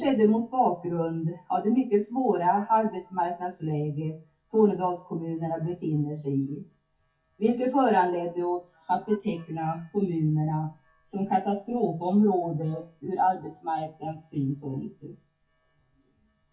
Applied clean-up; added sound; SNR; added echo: classical method WPE with log-MMSE.